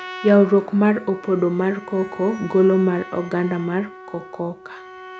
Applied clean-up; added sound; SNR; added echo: none; Trumpet; 18 dB; none.